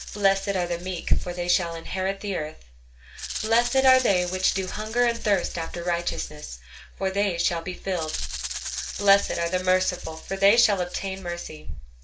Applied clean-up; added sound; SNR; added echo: none; Rattle (instrument); 12 dB; reverberation time 0.2 s.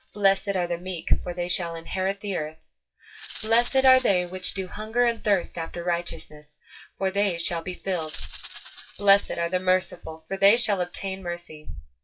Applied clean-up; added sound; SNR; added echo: classical method WPE with log-MMSE.